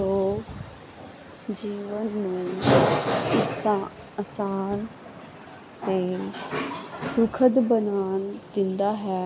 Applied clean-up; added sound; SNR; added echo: none; none; none; none.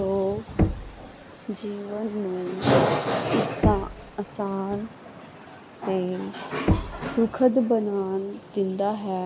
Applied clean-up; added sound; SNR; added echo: none; Knock; 5 dB; none.